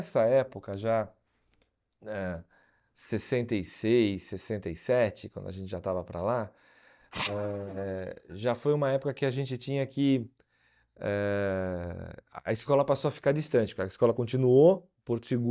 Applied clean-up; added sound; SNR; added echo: neural mask model DeepFilterNet 3.